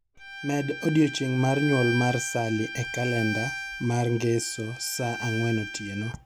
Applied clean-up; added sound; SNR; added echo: none; Bowed string instrument; 9 dB; none.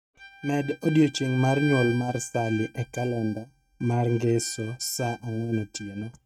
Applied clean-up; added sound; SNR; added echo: neural mask model RNNoise.